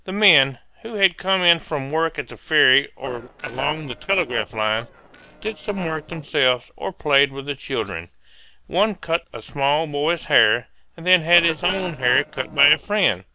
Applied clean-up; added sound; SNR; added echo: neural separator model SepFormer DNS4.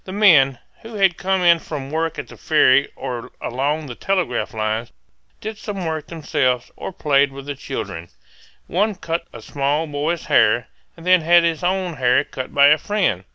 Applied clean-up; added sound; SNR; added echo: none; none; none; none.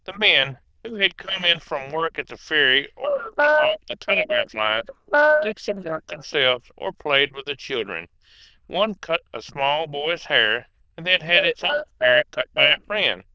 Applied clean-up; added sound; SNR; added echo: neural diffusion model UNIVERSE++.